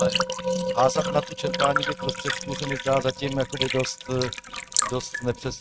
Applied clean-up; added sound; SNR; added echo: neural mask model RNNoise.